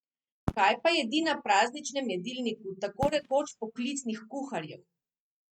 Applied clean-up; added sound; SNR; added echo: neural mask model RNNoise.